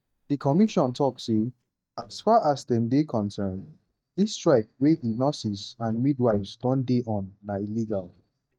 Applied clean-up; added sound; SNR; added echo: neural mask model DeepFilterNet 3.